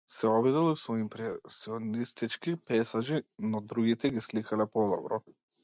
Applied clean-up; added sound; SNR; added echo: none; none; none; none.